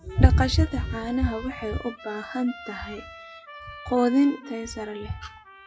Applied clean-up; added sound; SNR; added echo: classical method WPE with log-MMSE.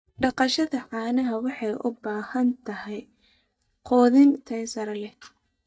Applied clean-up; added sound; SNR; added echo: neural mask model DeepFilterNet 3.